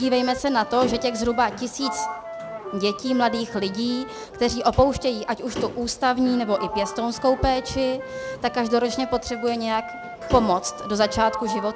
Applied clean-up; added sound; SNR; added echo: none; Sliding door + Wind instrument, woodwind instrument; 10 dB; none.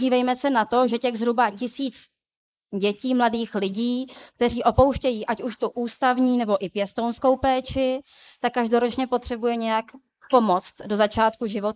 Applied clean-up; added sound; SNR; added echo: neural mask model Resemble Enhance denoiser.